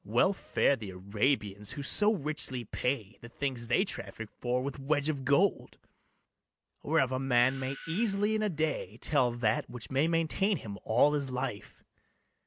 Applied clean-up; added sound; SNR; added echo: none; Doorbell; 17 dB; none.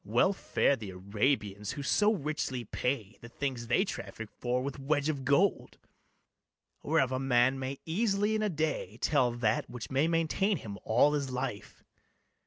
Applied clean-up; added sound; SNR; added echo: none; none; none; none.